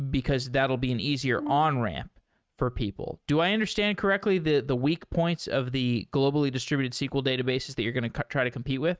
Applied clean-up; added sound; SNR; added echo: neural mask model RNNoise.